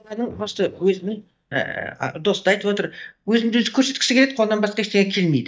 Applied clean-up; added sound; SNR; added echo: neural mask model DeepFilterNet 3.